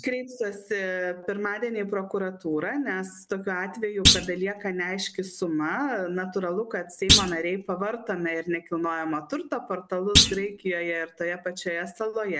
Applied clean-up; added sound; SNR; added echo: none; Thump, thud; -4 dB; none.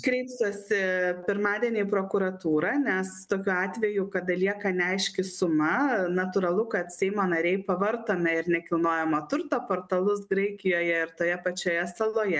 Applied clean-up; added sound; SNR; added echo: none; none; none; none.